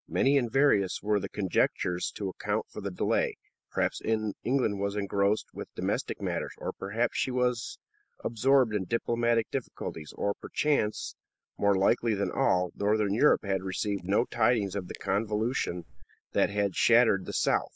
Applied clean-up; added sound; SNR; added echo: neural mask model Resemble Enhance denoiser.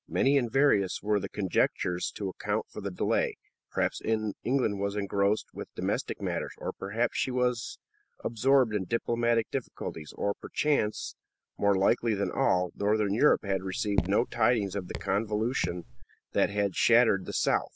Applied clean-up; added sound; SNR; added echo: none; Raindrop / Drip; 8 dB; none.